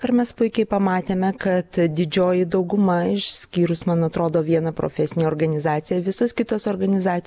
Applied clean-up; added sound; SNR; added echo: none; none; none; none.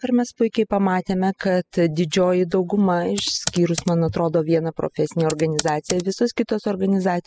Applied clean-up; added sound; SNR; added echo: classical method spectral subtraction.